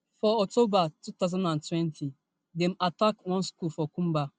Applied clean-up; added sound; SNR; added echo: none; none; none; none.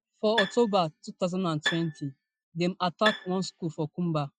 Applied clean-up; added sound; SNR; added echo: classical method Wiener filter.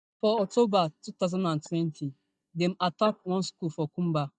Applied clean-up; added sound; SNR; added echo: neural mask model DeepFilterNet 3.